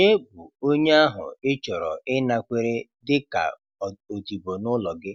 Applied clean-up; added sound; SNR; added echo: none; none; none; none.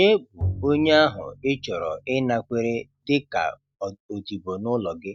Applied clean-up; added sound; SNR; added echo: neural mask model RNNoise.